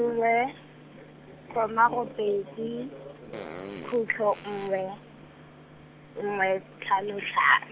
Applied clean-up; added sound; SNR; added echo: none; Fart; 15 dB; none.